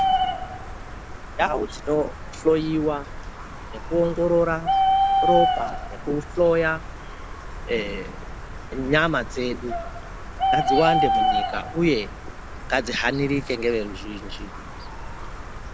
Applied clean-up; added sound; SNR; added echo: none; Bird; 1 dB; none.